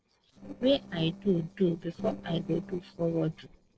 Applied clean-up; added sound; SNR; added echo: neural separator model SepFormer DNS4.